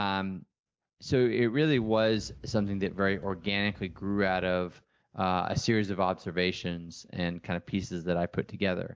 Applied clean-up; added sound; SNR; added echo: neural mask model DeepFilterNet 3.